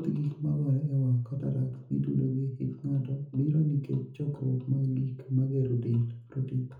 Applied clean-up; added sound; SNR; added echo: none; none; none; reverberation time 0.5 s.